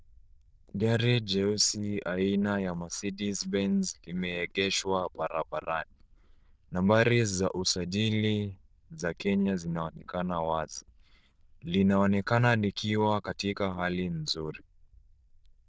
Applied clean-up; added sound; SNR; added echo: neural diffusion model UNIVERSE++.